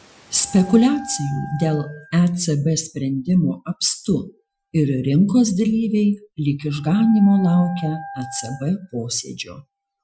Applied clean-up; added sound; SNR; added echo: classical method Wiener filter.